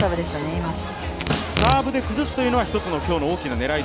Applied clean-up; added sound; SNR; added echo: none; Snare drum + Packing tape, duct tape / Tearing; 8 dB; none.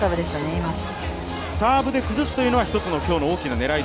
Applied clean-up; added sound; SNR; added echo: none; none; none; none.